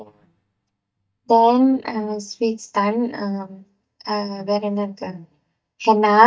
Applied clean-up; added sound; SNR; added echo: neural mask model DeepFilterNet 3.